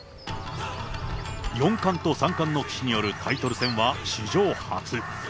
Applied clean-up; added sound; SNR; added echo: none; Crow; 11 dB; none.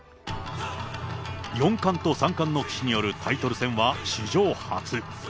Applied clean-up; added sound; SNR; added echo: none; none; none; none.